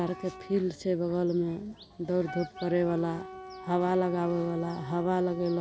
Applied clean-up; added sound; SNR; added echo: none; Wind instrument, woodwind instrument; 16 dB; none.